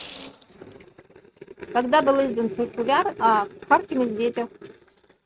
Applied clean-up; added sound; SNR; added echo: neural mask model RNNoise.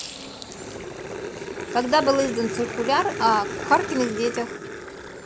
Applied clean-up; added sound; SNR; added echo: none; Growling; 8 dB; none.